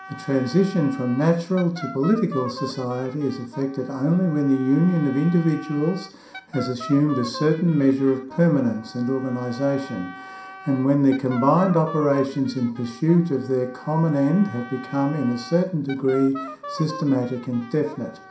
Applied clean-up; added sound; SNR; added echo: none; Wind instrument, woodwind instrument; 16 dB; reverberation time 0.5 s.